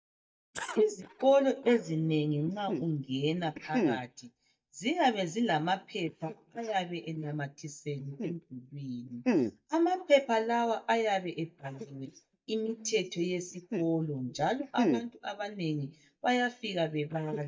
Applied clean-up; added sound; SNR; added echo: neural mask model DeepFilterNet 3.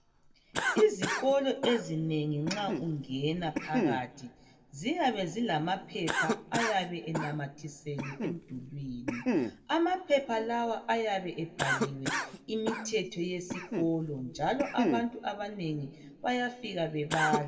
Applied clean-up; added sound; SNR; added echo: none; Cough; 4 dB; reverberation time 1.4 s.